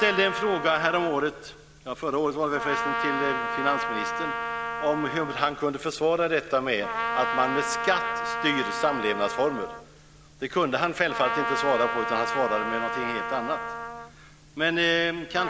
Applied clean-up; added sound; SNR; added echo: none; Trumpet; 4 dB; none.